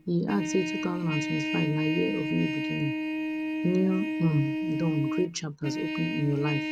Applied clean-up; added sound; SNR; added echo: none; Trumpet; 2 dB; none.